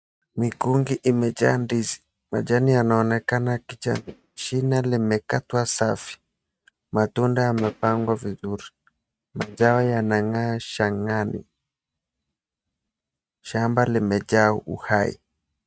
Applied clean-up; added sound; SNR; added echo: neural mask model RNNoise.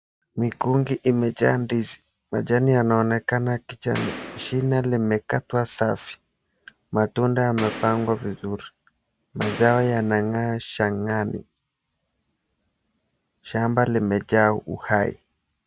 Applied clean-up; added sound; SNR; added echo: none; Boom; 11 dB; none.